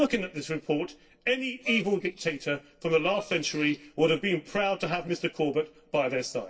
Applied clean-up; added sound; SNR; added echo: neural separator model SepFormer DNS4.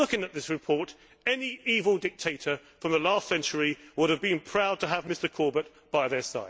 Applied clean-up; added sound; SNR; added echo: none; none; none; none.